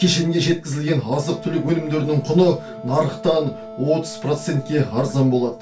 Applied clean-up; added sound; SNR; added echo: none; Wind instrument, woodwind instrument; 16 dB; reverberation time 0.2 s.